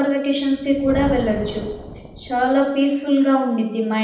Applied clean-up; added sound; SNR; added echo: none; Thunder; 14 dB; reverberation time 0.9 s.